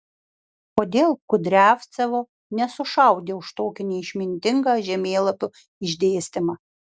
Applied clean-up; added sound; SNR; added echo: none; none; none; none.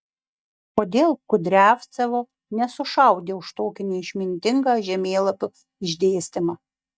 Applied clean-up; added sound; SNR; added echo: neural mask model DeepFilterNet 3.